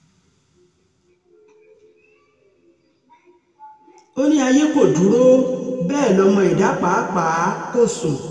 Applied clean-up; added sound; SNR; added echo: none; none; none; reverberation time 2.3 s.